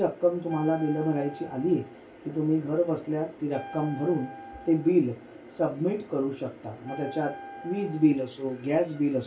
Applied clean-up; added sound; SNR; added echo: none; Wind instrument, woodwind instrument; 17 dB; reverberation time 0.2 s.